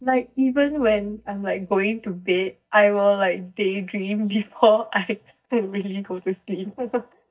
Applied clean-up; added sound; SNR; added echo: neural mask model DeepFilterNet 3.